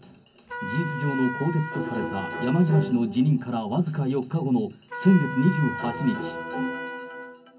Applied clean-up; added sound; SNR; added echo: none; Trumpet; 11 dB; reverberation time 0.3 s.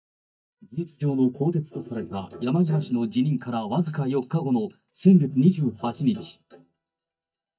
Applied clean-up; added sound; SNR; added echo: neural mask model DeepFilterNet 3.